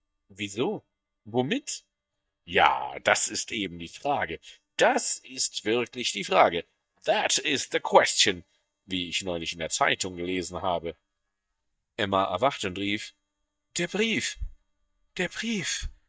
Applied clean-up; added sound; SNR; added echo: neural mask model DeepFilterNet 3.